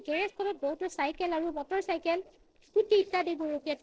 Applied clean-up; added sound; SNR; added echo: neural separator model SepFormer DNS4.